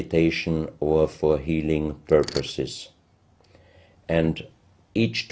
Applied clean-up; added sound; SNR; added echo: none; Mechanisms; 13 dB; none.